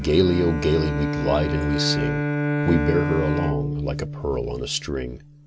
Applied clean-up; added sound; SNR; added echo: none; Bowed string instrument; 2 dB; none.